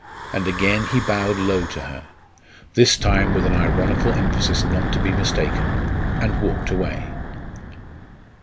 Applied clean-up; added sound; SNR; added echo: none; Wind / Breathing; 0 dB; none.